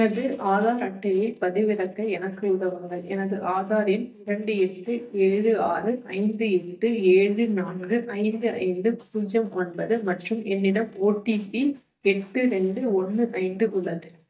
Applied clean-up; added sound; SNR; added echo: neural mask model DeepFilterNet 3.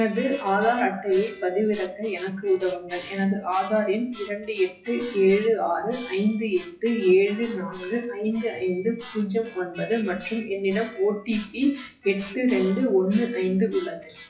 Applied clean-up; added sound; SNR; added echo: classical method WPE with log-MMSE.